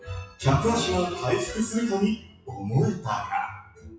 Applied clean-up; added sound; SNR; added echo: classical method WPE with log-MMSE.